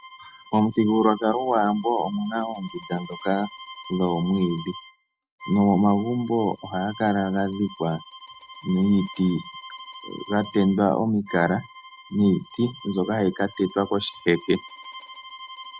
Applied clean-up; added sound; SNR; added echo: none; Bowed string instrument; 18 dB; none.